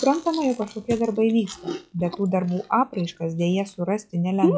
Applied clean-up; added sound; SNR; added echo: classical method log-MMSE.